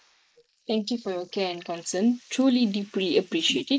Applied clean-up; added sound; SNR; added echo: neural mask model Resemble Enhance denoiser.